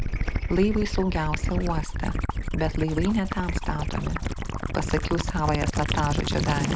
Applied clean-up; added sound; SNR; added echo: none; Gurgling / Liquid; 0 dB; none.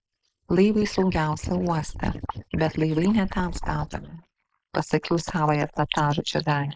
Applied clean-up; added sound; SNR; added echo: neural mask model Resemble Enhance denoiser.